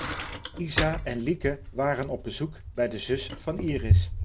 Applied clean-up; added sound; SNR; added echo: none; Bicycle; -1 dB; none.